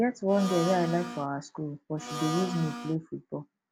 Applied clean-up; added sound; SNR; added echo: none; Domestic sounds, home sounds; 7 dB; none.